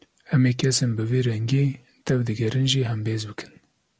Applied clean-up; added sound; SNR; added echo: none; none; none; none.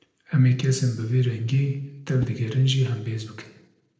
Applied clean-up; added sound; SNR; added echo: neural separator model SepFormer DNS4.